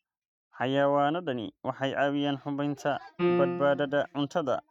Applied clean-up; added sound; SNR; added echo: neural mask model RNNoise.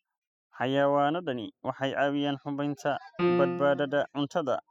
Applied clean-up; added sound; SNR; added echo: classical method spectral subtraction.